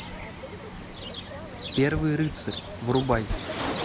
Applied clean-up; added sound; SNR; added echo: none; Cricket; 6 dB; none.